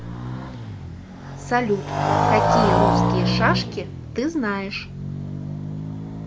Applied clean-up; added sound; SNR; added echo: none; Motorcycle; -4 dB; none.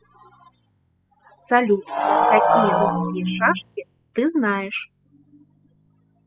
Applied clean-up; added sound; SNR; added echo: classical method spectral subtraction.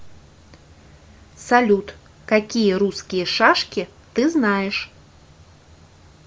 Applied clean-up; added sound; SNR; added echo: none; none; none; none.